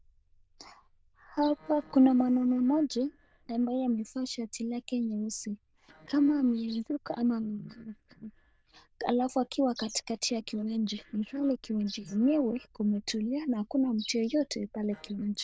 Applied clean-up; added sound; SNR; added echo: neural diffusion model UNIVERSE++.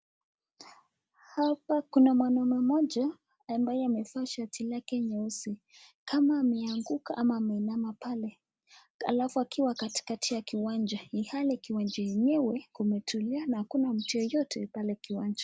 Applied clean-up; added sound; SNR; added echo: none; none; none; none.